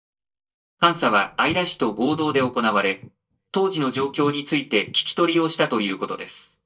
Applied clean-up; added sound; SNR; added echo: neural mask model DeepFilterNet 3.